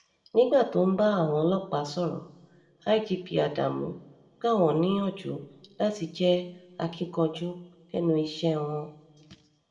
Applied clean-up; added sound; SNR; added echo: none; none; none; reverberation time 0.8 s.